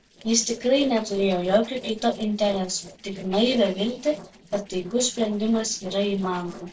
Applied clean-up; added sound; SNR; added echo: neural separator model SepFormer DNS4.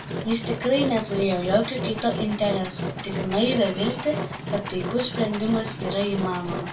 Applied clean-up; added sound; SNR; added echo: none; Engine; 6 dB; reverberation time 0.2 s.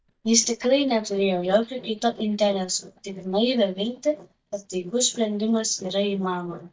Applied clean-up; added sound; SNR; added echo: neural mask model DeepFilterNet 3.